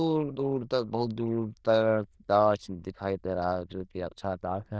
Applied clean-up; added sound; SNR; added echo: neural diffusion model UNIVERSE++.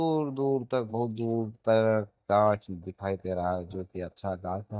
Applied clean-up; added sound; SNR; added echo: neural mask model DeepFilterNet 3.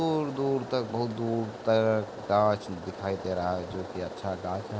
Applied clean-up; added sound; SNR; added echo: none; none; none; none.